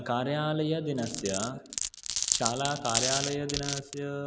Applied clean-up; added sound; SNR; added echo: none; Glass; 1 dB; none.